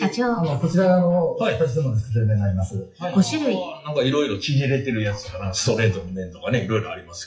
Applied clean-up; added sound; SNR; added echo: classical method WPE with log-MMSE.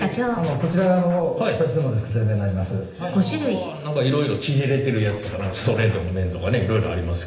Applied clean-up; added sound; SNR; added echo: none; Scratching (performance technique); 18 dB; reverberation time 0.8 s.